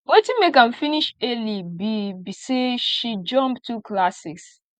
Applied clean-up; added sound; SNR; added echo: none; none; none; none.